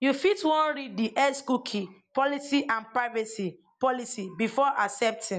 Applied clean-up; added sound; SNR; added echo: none; none; none; none.